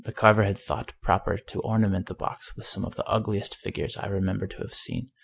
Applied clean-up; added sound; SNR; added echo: none; none; none; none.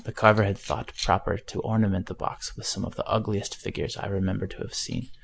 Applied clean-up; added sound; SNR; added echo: neural mask model Resemble Enhance denoiser.